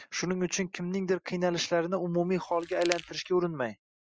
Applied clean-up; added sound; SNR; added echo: classical method Wiener filter.